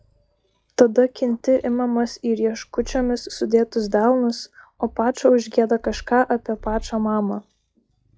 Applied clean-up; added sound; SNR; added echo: classical method log-MMSE.